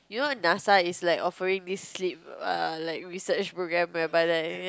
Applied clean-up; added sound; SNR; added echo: none; none; none; none.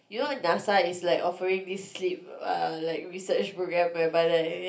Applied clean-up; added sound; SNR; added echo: none; none; none; reverberation time 0.3 s.